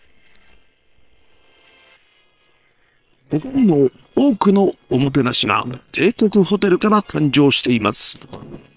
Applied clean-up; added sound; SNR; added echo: neural separator model SepFormer WHAM!.